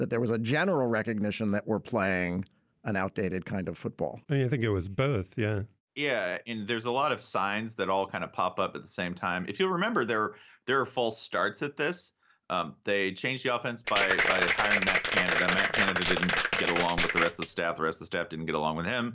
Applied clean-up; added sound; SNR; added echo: none; Applause; -5 dB; none.